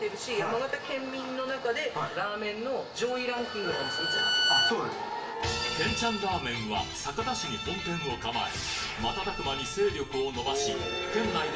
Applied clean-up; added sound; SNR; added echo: none; Bowed string instrument; 0 dB; reverberation time 0.7 s.